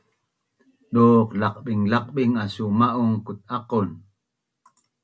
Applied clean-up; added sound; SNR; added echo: none; none; none; none.